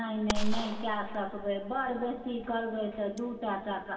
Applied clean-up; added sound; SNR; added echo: none; Gunshot, gunfire; 3 dB; reverberation time 2.2 s.